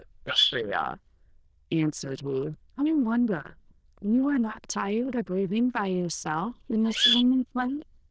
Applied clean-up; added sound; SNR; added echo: neural diffusion model UNIVERSE++.